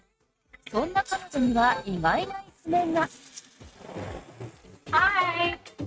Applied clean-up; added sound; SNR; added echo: neural mask model RNNoise.